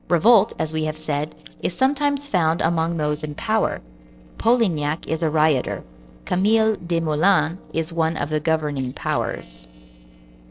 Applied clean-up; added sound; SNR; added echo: neural separator model SepFormer DNS4.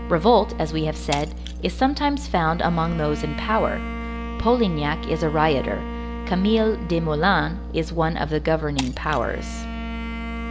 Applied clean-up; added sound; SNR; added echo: none; Bowed string instrument + Shatter; 12 dB; none.